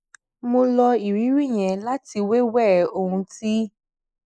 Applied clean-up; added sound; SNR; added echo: neural mask model Resemble Enhance denoiser.